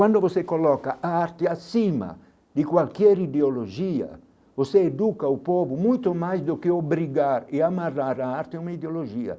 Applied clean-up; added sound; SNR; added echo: none; none; none; none.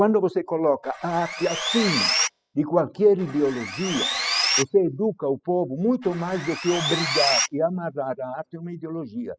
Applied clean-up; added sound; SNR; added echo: classical method spectral subtraction.